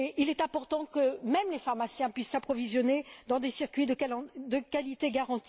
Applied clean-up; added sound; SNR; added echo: none; none; none; none.